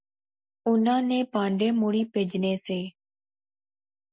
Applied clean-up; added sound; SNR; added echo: none; none; none; none.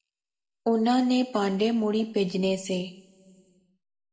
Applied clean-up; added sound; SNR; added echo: none; none; none; reverberation time 1.9 s.